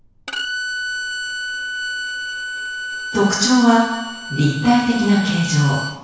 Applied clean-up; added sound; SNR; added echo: none; Bowed string instrument; 7 dB; reverberation time 1.1 s.